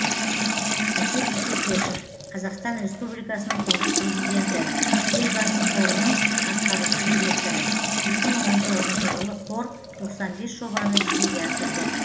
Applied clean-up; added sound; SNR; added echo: none; Sink (filling or washing) / Water tap, faucet; -4 dB; reverberation time 1.0 s.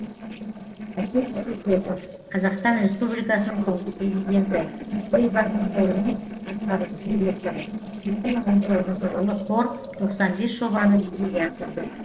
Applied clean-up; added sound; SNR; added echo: neural separator model SepFormer DNS4.